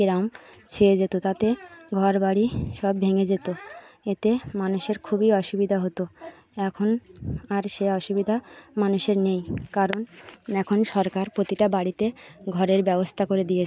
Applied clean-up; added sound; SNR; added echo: none; none; none; none.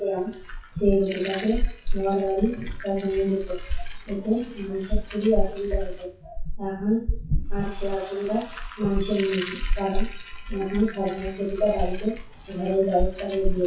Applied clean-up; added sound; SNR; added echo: classical method WPE with log-MMSE.